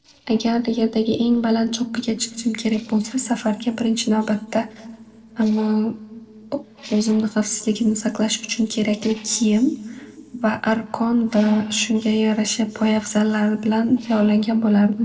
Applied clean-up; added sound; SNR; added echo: neural separator model SepFormer DNS4.